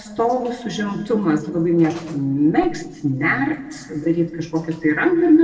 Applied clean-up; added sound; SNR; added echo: neural separator model SepFormer DNS4.